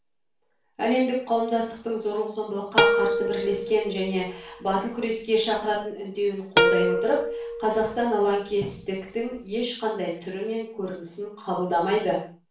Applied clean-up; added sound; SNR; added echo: none; Plucked string instrument; 0 dB; reverberation time 0.4 s.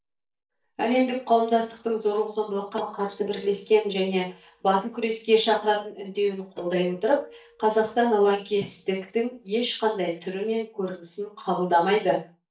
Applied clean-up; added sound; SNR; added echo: neural mask model DeepFilterNet 3.